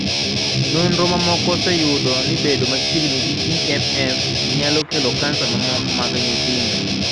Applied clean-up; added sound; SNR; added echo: none; Guitar; -4 dB; none.